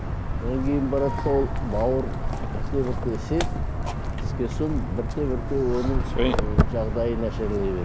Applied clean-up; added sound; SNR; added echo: none; Walk, footsteps + Boat, Water vehicle; -2 dB; none.